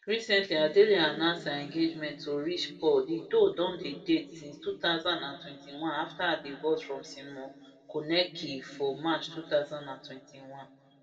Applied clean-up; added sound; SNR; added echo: none; none; none; reverberation time 1.5 s.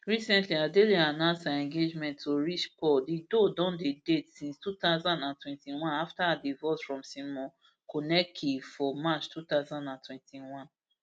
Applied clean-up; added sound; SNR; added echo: none; none; none; none.